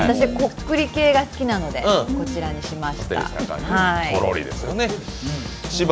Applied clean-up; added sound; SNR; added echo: none; none; none; none.